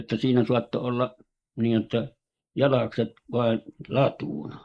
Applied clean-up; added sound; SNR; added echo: neural mask model Resemble Enhance denoiser.